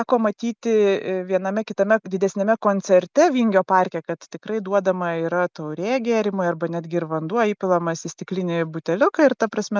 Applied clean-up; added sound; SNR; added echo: none; none; none; none.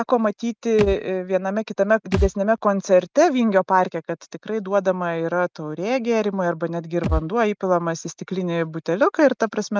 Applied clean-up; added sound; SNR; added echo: neural mask model RNNoise.